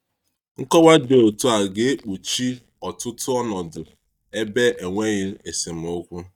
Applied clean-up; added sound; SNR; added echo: neural mask model DeepFilterNet 3.